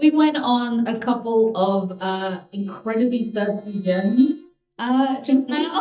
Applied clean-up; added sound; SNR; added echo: neural mask model DeepFilterNet 3.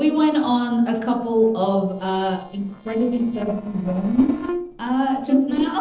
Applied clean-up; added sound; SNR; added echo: neural separator model SepFormer DNS4.